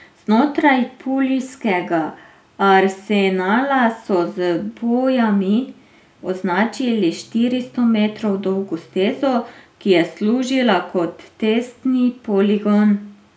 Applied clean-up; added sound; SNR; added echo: none; none; none; none.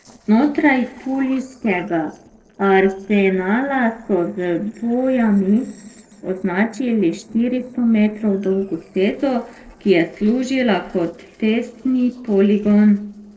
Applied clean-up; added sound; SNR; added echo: neural separator model SepFormer DNS4.